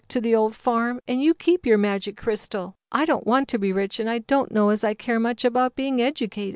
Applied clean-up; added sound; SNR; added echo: none; none; none; none.